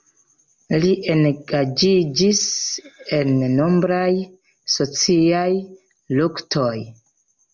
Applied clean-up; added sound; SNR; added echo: none; none; none; none.